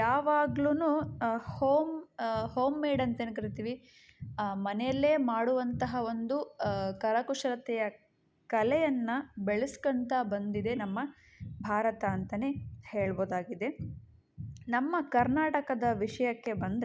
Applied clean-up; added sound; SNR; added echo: none; none; none; none.